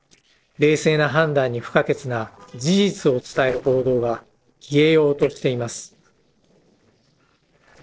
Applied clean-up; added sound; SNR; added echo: neural separator model SepFormer DNS4.